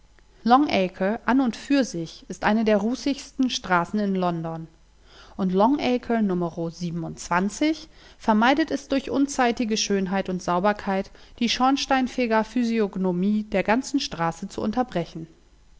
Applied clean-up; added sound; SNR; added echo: none; none; none; none.